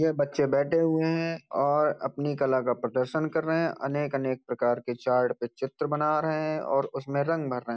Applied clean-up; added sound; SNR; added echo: none; none; none; none.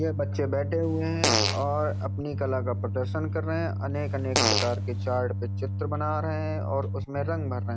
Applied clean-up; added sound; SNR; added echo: none; Organ + Fart; -2 dB; none.